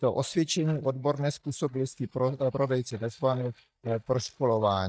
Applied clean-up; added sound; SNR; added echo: neural mask model DeepFilterNet 3.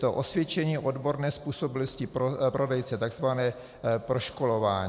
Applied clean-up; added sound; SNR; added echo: none; none; none; none.